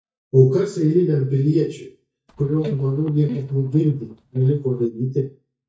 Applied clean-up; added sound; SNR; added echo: neural mask model DeepFilterNet 3.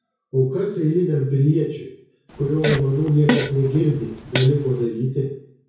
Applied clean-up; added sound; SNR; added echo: none; Fart; 6 dB; reverberation time 0.6 s.